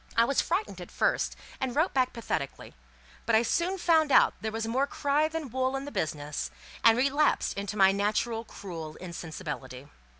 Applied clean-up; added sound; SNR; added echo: none; none; none; none.